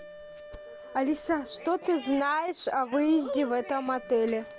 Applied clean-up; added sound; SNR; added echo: none; Wind instrument, woodwind instrument; 19 dB; none.